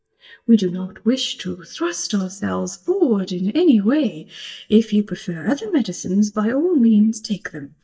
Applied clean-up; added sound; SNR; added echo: neural mask model DeepFilterNet 3.